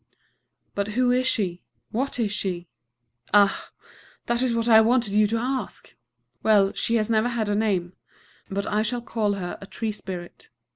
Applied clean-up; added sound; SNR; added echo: none; none; none; none.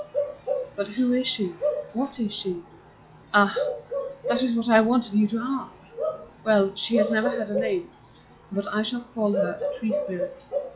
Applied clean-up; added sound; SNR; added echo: classical method log-MMSE.